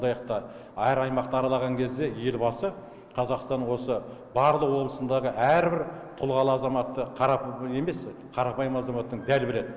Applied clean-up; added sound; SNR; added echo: none; none; none; none.